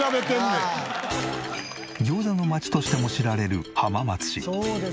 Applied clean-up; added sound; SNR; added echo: none; none; none; none.